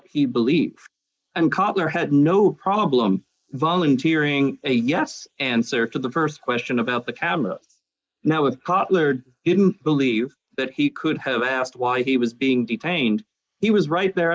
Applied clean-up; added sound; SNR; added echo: neural mask model Resemble Enhance denoiser.